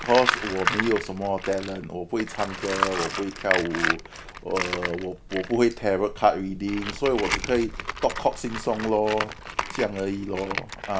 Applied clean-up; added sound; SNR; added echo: none; Tools; 5 dB; none.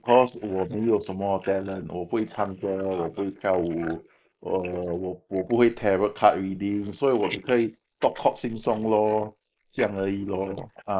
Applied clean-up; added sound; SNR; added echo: neural mask model Resemble Enhance denoiser.